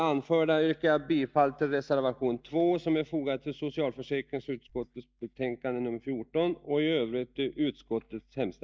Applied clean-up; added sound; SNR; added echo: neural mask model DeepFilterNet 3.